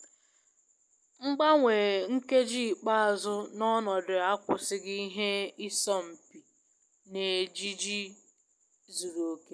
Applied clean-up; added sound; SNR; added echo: none; none; none; none.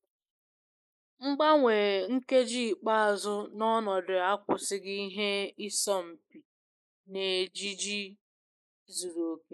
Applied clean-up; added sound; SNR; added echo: neural mask model Resemble Enhance denoiser.